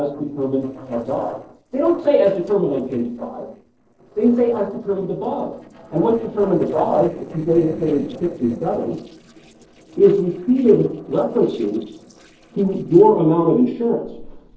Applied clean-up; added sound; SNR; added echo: neural separator model SepFormer DNS4.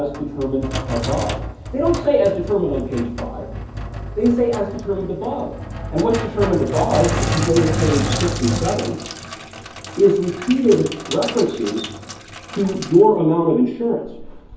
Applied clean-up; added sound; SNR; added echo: none; Sink (filling or washing); 7 dB; reverberation time 0.6 s.